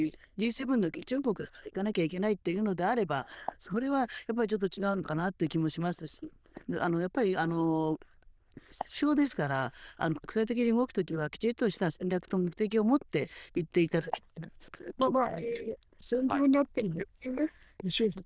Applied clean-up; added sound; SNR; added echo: neural diffusion model UNIVERSE++.